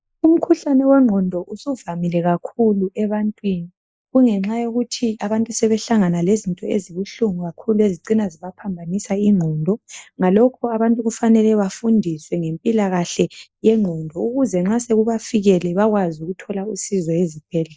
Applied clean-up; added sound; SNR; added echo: neural mask model Resemble Enhance denoiser.